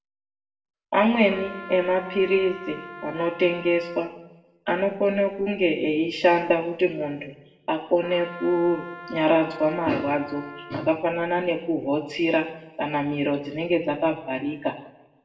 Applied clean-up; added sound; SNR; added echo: none; Trumpet; 16 dB; reverberation time 0.8 s.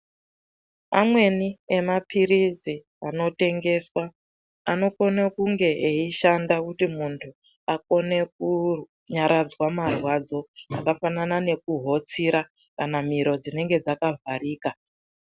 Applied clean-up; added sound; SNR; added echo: none; none; none; none.